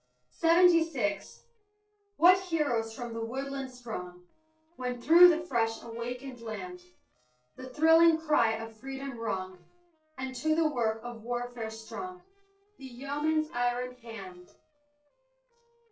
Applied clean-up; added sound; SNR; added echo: neural separator model SepFormer DNS4.